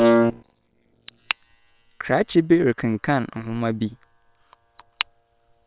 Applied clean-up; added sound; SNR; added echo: neural separator model SepFormer WHAM!.